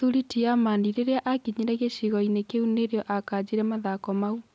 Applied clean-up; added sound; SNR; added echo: none; none; none; none.